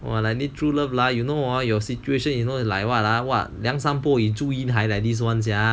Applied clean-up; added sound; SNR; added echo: none; none; none; none.